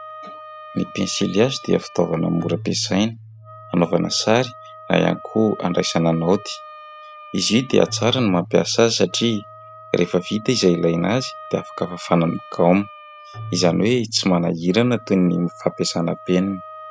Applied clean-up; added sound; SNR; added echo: none; Keyboard (musical) + Wind instrument, woodwind instrument; 17 dB; none.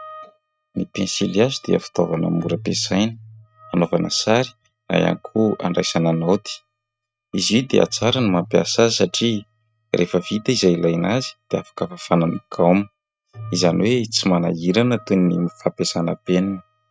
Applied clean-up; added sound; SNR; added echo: neural mask model RNNoise.